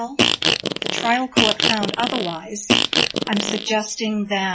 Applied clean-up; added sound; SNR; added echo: classical method log-MMSE.